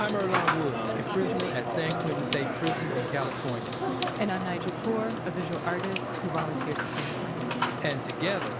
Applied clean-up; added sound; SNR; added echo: none; Sink (filling or washing) / Water tap, faucet / Water; 0 dB; none.